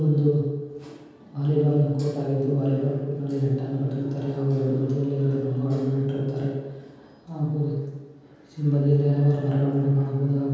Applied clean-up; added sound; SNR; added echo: none; none; none; reverberation time 1.2 s.